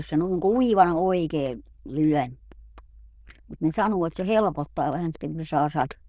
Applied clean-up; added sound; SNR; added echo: neural diffusion model UNIVERSE++.